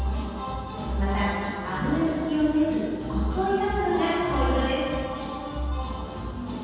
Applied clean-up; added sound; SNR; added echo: none; none; none; reverberation time 2.1 s.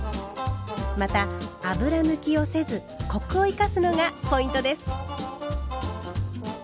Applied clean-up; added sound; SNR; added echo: none; none; none; none.